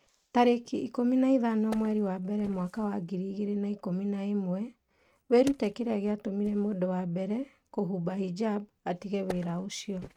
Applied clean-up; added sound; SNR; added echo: neural mask model RNNoise.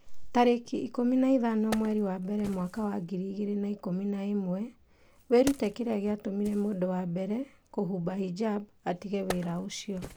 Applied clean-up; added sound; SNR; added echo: none; Wood; 17 dB; none.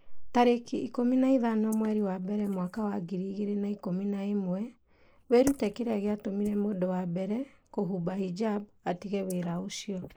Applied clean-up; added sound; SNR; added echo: neural mask model Resemble Enhance denoiser.